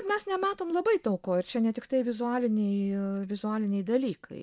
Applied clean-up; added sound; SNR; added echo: none; none; none; none.